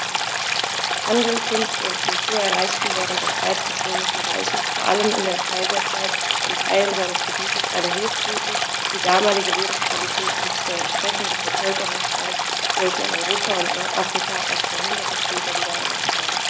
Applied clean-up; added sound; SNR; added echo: none; Stream; -4 dB; none.